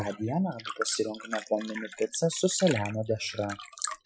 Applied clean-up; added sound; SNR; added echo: classical method Wiener filter.